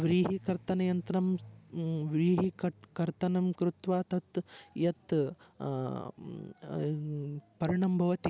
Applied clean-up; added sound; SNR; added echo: none; none; none; none.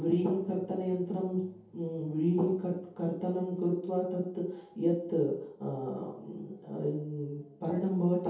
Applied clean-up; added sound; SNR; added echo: none; none; none; reverberation time 0.7 s.